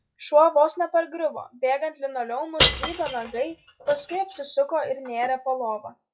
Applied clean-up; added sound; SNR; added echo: classical method log-MMSE.